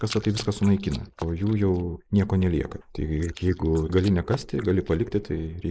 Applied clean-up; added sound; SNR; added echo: neural mask model Resemble Enhance denoiser.